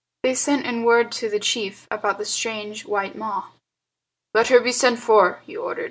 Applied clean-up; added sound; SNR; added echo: none; none; none; none.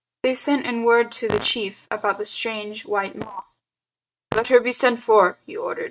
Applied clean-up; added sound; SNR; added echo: neural mask model RNNoise.